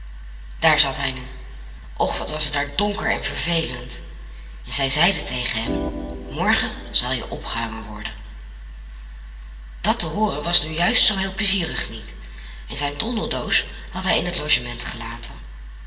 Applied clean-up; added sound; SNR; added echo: none; Organ; 9 dB; reverberation time 1.8 s.